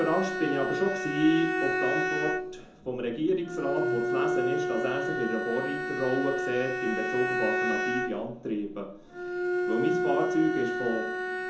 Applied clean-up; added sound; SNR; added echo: none; Bowed string instrument; 0 dB; reverberation time 0.5 s.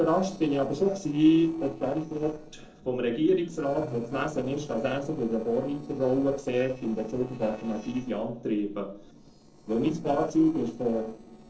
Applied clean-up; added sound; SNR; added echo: neural separator model SepFormer DNS4.